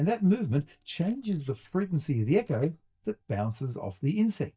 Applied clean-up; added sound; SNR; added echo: neural mask model DeepFilterNet 3.